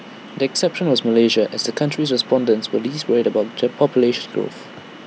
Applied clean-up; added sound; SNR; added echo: none; none; none; none.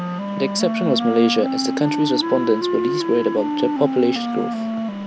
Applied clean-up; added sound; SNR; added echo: none; Wind instrument, woodwind instrument; 2 dB; none.